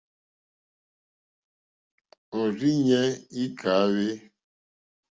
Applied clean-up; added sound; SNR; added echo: none; none; none; none.